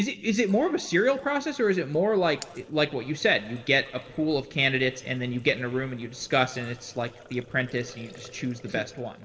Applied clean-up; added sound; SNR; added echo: neural separator model SepFormer DNS4.